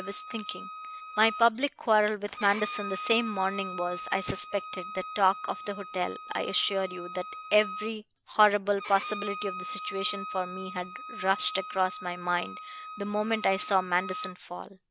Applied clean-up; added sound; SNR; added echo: none; Bowed string instrument; 10 dB; none.